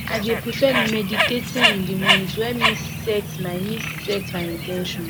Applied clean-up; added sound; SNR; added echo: none; Bird; -1 dB; none.